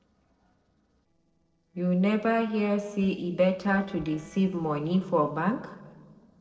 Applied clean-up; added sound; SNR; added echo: neural separator model SepFormer DNS4.